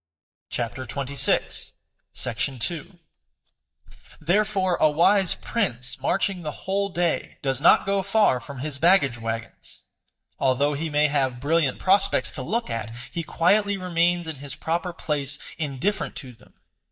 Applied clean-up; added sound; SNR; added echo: neural mask model DeepFilterNet 3.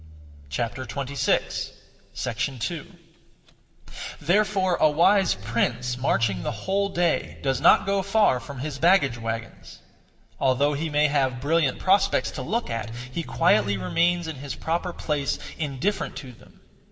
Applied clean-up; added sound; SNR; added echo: none; Engine starting / Car; 16 dB; reverberation time 1.5 s.